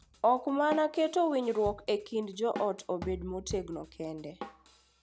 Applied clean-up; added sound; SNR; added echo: none; Drum kit; 15 dB; none.